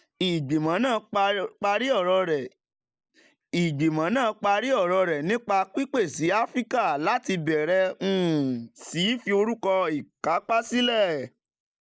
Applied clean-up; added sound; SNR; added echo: neural mask model Resemble Enhance denoiser.